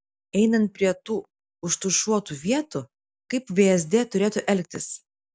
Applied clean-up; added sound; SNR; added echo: none; none; none; none.